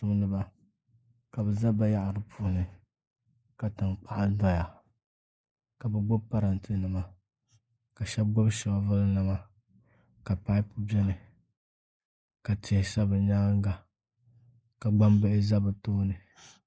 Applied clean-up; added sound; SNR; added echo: neural mask model Resemble Enhance denoiser.